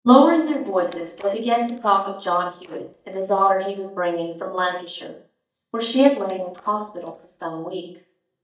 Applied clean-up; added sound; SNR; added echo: neural mask model DeepFilterNet 3.